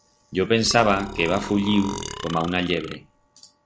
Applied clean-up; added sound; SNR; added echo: none; Burping, eructation; 11 dB; none.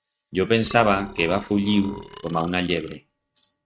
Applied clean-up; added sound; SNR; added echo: neural mask model RNNoise.